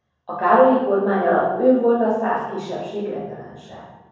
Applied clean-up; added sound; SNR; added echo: none; none; none; reverberation time 1.1 s.